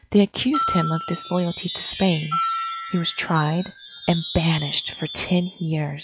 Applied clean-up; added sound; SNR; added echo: classical method log-MMSE.